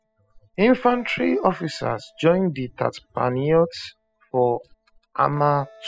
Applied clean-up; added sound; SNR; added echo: classical method spectral subtraction.